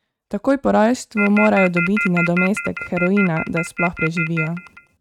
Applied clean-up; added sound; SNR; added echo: neural mask model RNNoise.